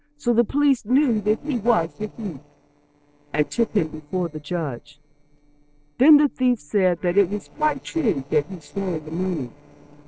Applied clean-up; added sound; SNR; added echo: neural separator model SepFormer DNS4.